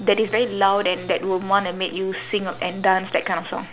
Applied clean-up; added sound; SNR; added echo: none; none; none; none.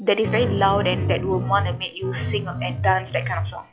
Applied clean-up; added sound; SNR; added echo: classical method log-MMSE.